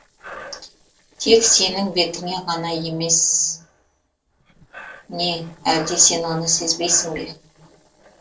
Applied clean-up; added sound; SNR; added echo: neural separator model SepFormer DNS4.